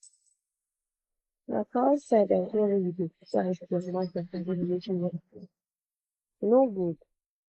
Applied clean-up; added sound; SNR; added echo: neural mask model Resemble Enhance denoiser.